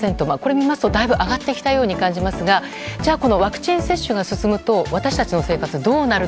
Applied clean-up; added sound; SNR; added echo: none; Musical instrument; 17 dB; none.